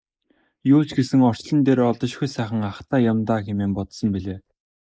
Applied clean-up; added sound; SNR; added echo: neural mask model Resemble Enhance denoiser.